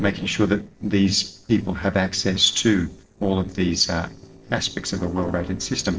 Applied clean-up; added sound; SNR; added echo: neural separator model SepFormer DNS4.